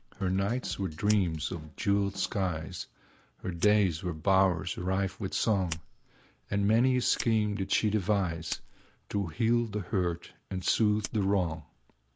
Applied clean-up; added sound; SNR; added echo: none; Drum kit + Fire; 19 dB; none.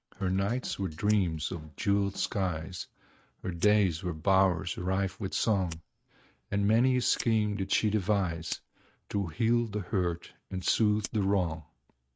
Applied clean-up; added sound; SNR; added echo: neural mask model RNNoise.